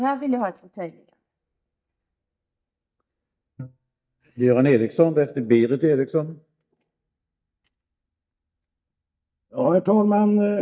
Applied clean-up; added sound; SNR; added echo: neural mask model DeepFilterNet 3.